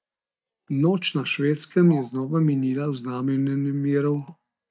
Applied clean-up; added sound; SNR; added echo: neural mask model DeepFilterNet 3.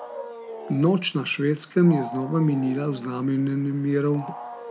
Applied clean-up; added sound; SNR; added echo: none; Wild animals; 15 dB; none.